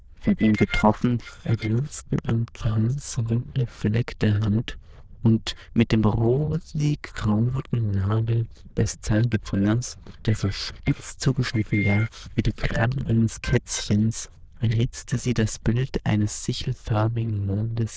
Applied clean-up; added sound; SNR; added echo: neural diffusion model UNIVERSE++.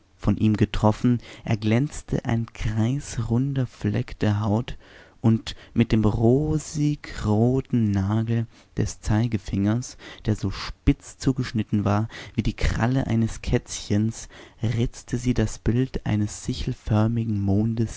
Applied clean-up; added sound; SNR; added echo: none; none; none; none.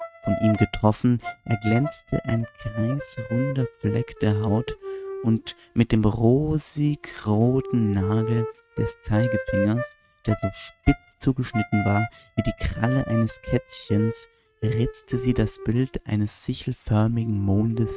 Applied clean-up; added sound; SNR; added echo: neural mask model RNNoise.